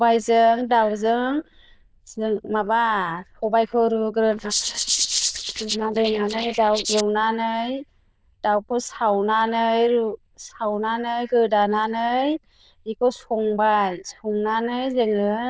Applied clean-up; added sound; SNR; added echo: neural diffusion model UNIVERSE++.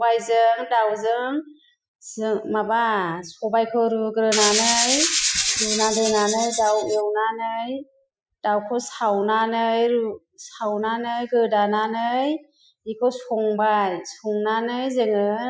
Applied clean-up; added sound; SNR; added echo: classical method Wiener filter.